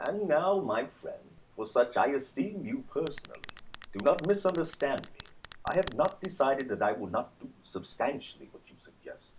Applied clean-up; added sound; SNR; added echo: none; Bell; -4 dB; none.